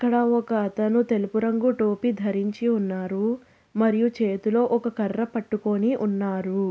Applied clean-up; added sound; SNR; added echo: none; none; none; none.